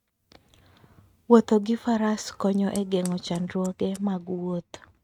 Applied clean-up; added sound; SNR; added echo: neural mask model RNNoise.